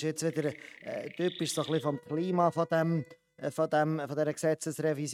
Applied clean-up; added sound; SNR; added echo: neural mask model RNNoise.